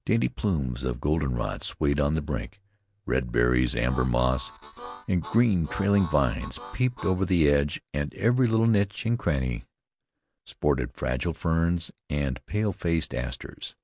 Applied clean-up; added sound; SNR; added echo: none; Harmonica; 16 dB; none.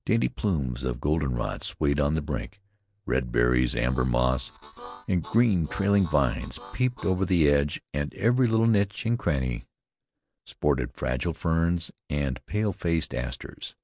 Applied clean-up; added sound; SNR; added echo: neural separator model SepFormer DNS4.